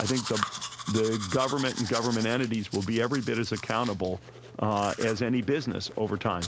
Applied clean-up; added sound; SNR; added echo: none; Domestic sounds, home sounds; 10 dB; none.